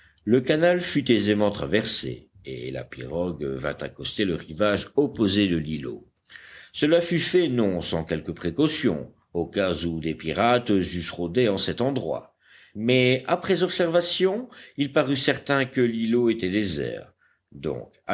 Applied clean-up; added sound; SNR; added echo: none; none; none; none.